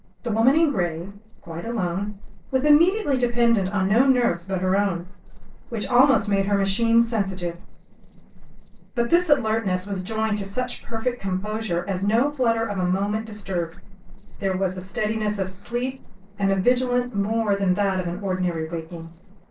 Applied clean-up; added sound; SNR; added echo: neural separator model SepFormer DNS4.